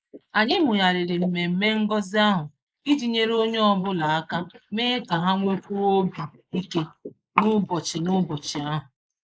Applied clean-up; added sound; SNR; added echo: neural mask model Resemble Enhance denoiser.